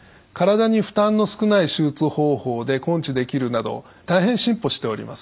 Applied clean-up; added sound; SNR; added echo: none; none; none; none.